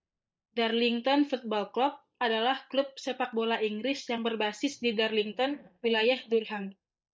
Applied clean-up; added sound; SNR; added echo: neural mask model DeepFilterNet 3.